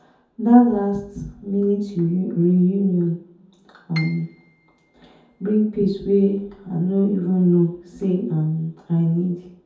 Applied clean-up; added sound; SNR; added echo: none; Piano; 19 dB; reverberation time 0.6 s.